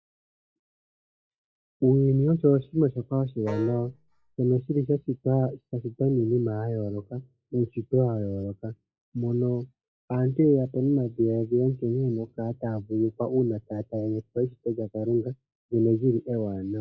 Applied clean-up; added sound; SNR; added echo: classical method log-MMSE.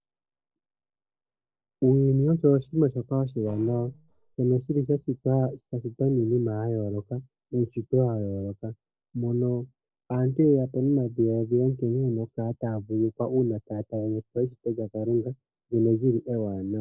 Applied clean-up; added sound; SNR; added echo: neural separator model SepFormer DNS4.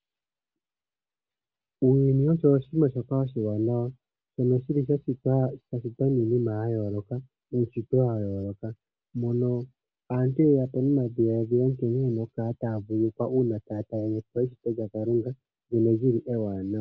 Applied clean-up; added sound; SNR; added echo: none; none; none; none.